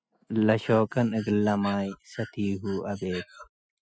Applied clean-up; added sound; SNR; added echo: classical method Wiener filter.